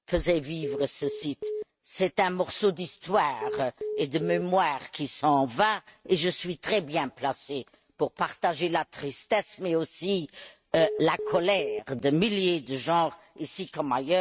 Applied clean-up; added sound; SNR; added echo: neural mask model RNNoise.